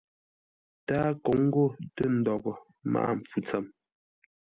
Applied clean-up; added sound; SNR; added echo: none; none; none; none.